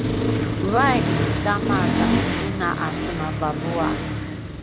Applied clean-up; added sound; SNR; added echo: none; Accelerating, revving, vroom; -4 dB; none.